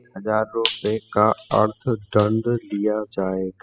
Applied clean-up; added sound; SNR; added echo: classical method spectral subtraction.